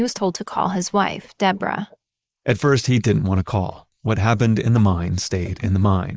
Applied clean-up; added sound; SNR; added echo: neural mask model Resemble Enhance denoiser.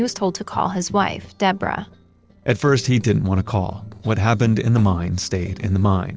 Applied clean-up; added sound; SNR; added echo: neural separator model SepFormer DNS4.